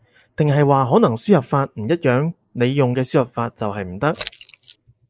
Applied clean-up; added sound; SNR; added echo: neural mask model Resemble Enhance denoiser.